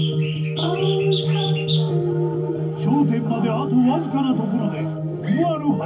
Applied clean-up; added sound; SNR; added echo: none; Bird; 16 dB; reverberation time 0.3 s.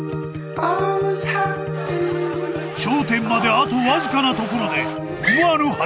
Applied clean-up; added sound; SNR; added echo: none; none; none; none.